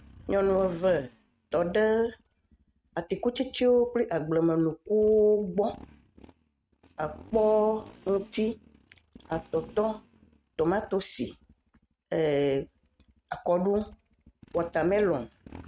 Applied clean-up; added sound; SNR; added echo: neural mask model RNNoise.